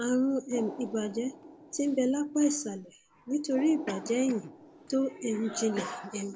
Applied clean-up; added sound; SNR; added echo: none; Cough + Water; 15 dB; none.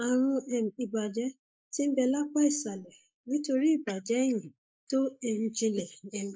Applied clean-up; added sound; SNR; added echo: neural mask model Resemble Enhance denoiser.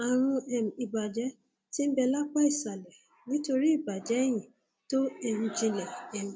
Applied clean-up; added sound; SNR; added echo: none; none; none; none.